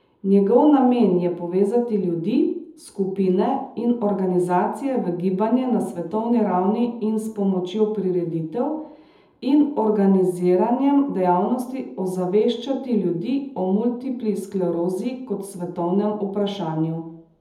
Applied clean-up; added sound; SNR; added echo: none; none; none; reverberation time 0.7 s.